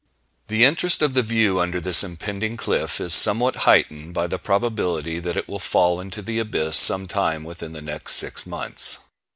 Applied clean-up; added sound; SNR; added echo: none; none; none; none.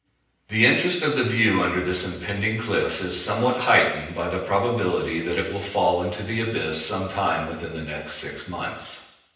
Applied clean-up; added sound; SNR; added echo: none; none; none; reverberation time 0.9 s.